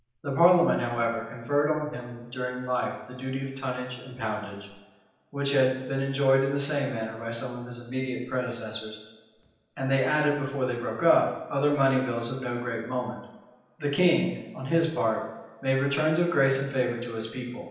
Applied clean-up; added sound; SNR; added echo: none; none; none; reverberation time 0.9 s.